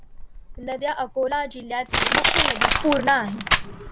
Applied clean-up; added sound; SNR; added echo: none; Crushing; -2 dB; none.